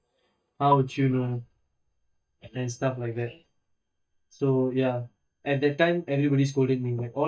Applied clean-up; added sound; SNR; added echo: neural mask model DeepFilterNet 3.